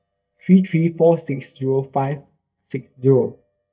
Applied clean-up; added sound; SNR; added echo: neural mask model DeepFilterNet 3.